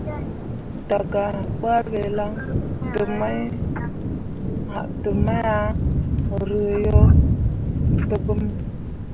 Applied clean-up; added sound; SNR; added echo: none; Thunder / Rain; -4 dB; none.